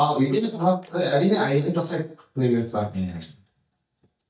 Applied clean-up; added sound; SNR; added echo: neural mask model DeepFilterNet 3.